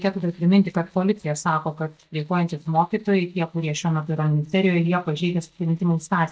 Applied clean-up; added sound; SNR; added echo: neural mask model DeepFilterNet 3.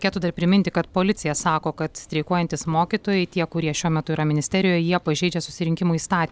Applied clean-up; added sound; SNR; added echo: none; none; none; none.